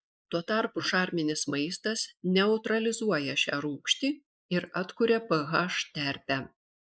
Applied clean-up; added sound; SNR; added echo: neural mask model Resemble Enhance denoiser.